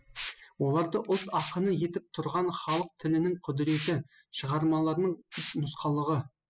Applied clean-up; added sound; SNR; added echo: classical method spectral subtraction.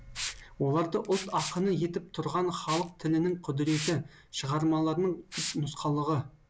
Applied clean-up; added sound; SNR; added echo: none; Liquid; 13 dB; none.